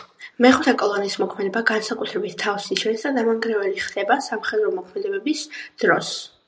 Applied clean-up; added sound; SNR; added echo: none; none; none; none.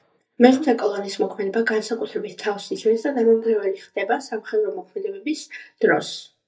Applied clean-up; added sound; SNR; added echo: neural mask model DeepFilterNet 3.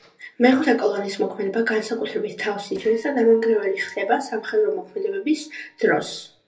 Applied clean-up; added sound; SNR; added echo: neural separator model SepFormer DNS4.